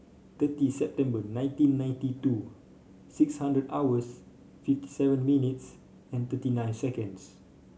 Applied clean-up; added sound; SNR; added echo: none; none; none; none.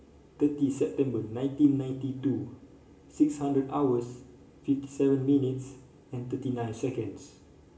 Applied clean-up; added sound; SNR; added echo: none; none; none; reverberation time 0.6 s.